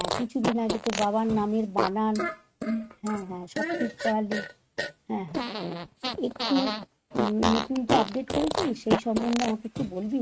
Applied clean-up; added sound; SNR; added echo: neural mask model RNNoise.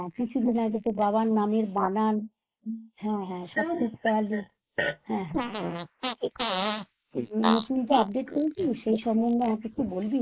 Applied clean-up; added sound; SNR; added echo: neural mask model Resemble Enhance denoiser.